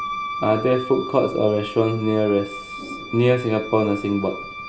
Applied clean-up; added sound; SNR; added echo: none; Wind instrument, woodwind instrument; 11 dB; none.